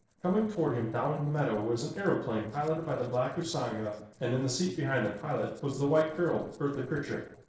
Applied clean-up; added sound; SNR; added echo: neural separator model SepFormer DNS4.